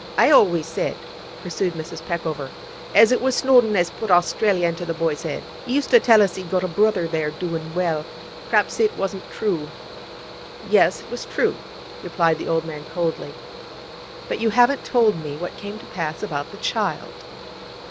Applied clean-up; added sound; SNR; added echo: none; Mechanical fan; 15 dB; none.